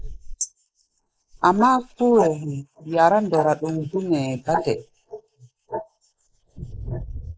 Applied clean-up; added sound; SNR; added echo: neural mask model Resemble Enhance denoiser.